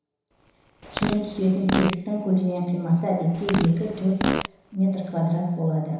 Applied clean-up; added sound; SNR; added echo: none; Fart; 5 dB; reverberation time 1.0 s.